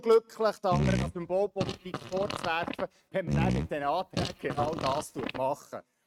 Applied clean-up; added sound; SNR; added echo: neural mask model RNNoise.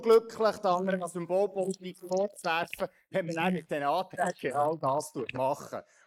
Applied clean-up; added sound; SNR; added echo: neural mask model Resemble Enhance denoiser.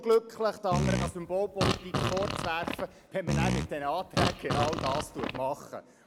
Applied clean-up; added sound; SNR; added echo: none; Fart; 0 dB; none.